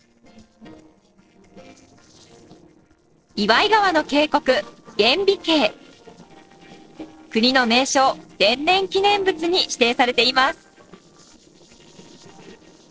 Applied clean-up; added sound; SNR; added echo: neural separator model SepFormer DNS4.